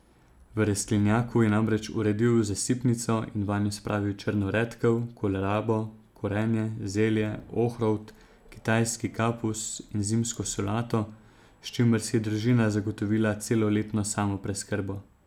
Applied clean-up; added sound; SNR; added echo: none; none; none; none.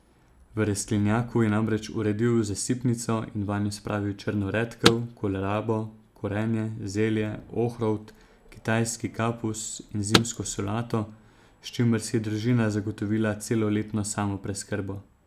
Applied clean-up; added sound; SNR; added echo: none; Car; 5 dB; none.